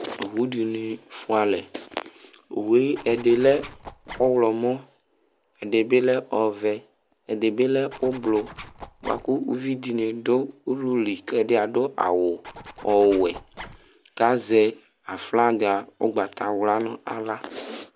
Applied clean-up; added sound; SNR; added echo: none; Zipper (clothing); 17 dB; none.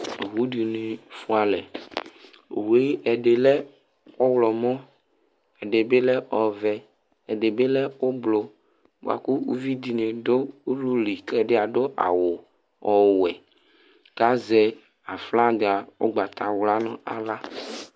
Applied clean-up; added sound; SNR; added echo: none; none; none; none.